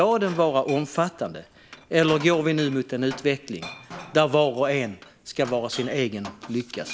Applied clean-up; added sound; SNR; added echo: none; Glass; 18 dB; none.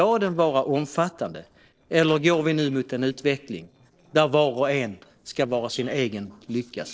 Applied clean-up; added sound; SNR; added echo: neural separator model SepFormer DNS4.